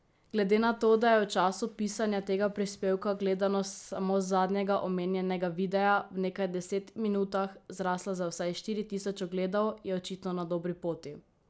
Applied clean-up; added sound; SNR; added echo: none; none; none; none.